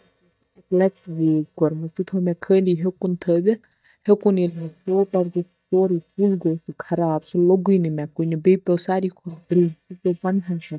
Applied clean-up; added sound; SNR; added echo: neural mask model DeepFilterNet 3.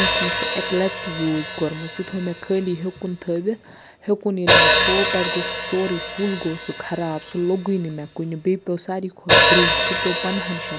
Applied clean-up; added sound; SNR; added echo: none; Hi-hat; -2 dB; none.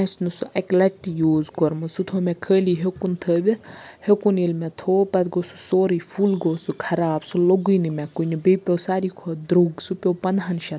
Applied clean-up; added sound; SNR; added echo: none; none; none; none.